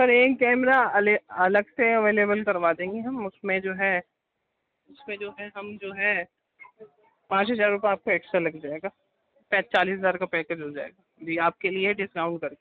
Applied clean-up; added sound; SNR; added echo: none; none; none; none.